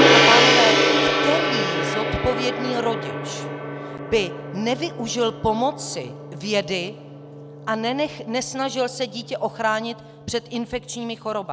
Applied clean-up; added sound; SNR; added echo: none; Gong; -2 dB; none.